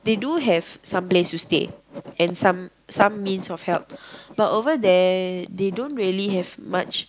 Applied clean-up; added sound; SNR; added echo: none; none; none; none.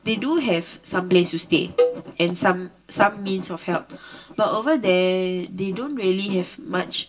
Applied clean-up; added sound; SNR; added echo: none; Cowbell; 4 dB; reverberation time 0.2 s.